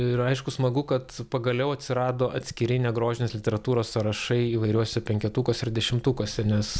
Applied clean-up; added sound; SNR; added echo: none; none; none; none.